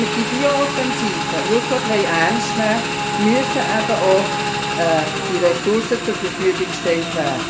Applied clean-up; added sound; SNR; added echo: none; Motorcycle / Engine; 2 dB; reverberation time 0.3 s.